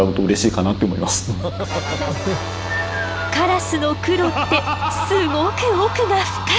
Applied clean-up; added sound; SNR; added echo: none; Mechanical fan; 9 dB; none.